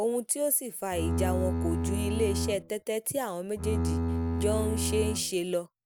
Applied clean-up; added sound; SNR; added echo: none; Bowed string instrument; -1 dB; none.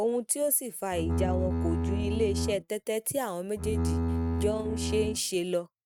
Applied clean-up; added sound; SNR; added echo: neural mask model RNNoise.